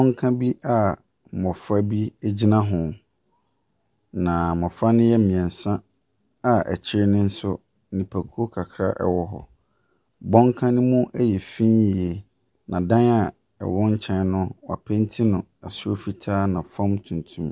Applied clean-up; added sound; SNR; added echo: none; none; none; none.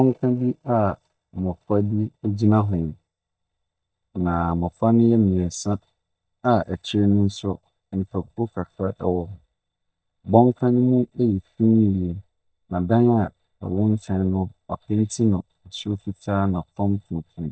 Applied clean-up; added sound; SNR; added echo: neural mask model DeepFilterNet 3.